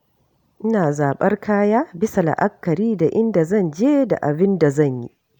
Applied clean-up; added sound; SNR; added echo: none; none; none; none.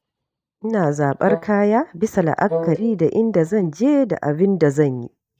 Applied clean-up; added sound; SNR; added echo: neural mask model DeepFilterNet 3.